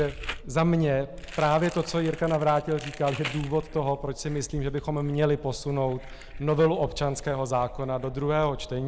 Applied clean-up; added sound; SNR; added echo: none; Crumpling, crinkling + Wind; 13 dB; none.